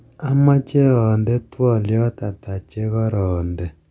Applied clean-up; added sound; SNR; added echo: none; none; none; none.